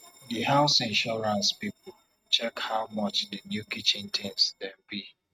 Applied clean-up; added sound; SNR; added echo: neural mask model RNNoise.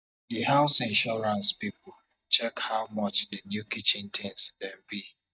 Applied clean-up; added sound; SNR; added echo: neural mask model DeepFilterNet 3.